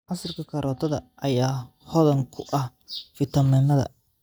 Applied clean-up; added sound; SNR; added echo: neural mask model DeepFilterNet 3.